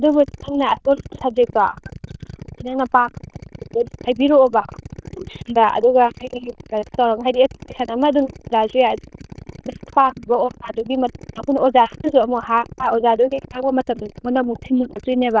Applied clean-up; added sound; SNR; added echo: neural diffusion model UNIVERSE++.